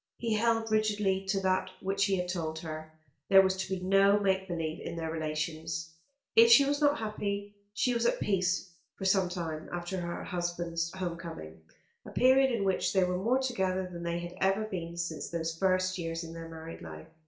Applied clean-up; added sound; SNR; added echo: none; none; none; reverberation time 0.4 s.